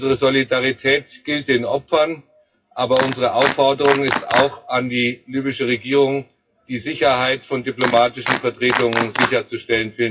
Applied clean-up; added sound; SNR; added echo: classical method WPE with log-MMSE.